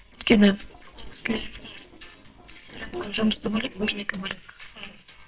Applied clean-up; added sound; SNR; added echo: neural separator model SepFormer WHAMR!.